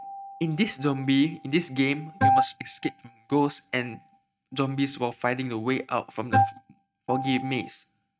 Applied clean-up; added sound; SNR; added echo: neural mask model RNNoise.